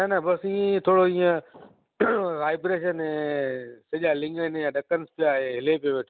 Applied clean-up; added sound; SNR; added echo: none; none; none; none.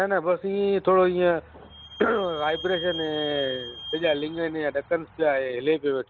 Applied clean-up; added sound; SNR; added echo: none; Squeak / Vehicle; 15 dB; none.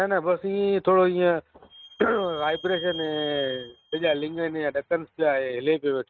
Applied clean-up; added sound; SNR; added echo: neural mask model RNNoise.